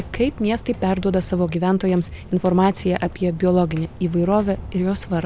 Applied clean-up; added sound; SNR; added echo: none; Walk, footsteps; 16 dB; none.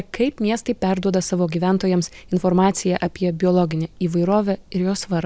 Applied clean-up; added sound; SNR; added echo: none; none; none; none.